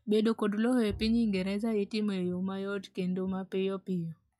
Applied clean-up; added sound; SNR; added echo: classical method log-MMSE.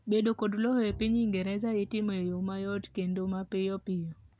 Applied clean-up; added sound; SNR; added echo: none; Bowed string instrument; 20 dB; none.